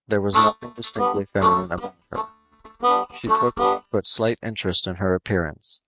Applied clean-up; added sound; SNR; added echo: neural mask model RNNoise.